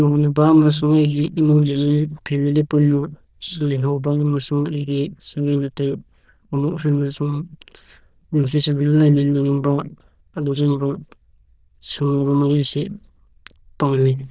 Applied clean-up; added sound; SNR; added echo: neural diffusion model UNIVERSE++.